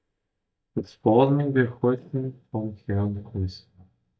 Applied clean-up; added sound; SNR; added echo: neural mask model DeepFilterNet 3.